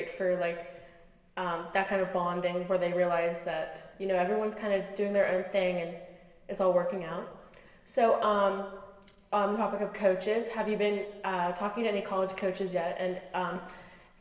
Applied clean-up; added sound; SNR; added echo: none; none; none; reverberation time 1.3 s.